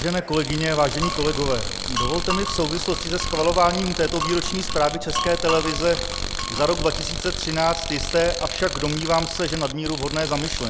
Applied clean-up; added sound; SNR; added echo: none; Glass + Tools; 4 dB; none.